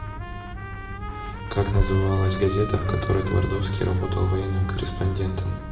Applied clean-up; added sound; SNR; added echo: none; Trumpet; 14 dB; reverberation time 1.0 s.